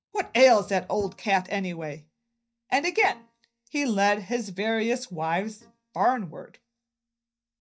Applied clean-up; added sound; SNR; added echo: neural mask model DeepFilterNet 3.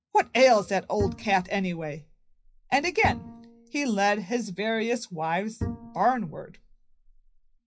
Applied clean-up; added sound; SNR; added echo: classical method WPE with log-MMSE.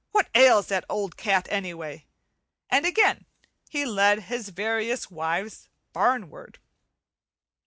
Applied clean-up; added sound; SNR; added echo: none; none; none; none.